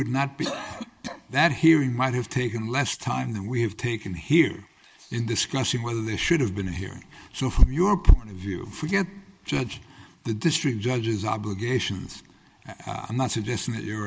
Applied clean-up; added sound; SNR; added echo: neural mask model Resemble Enhance denoiser.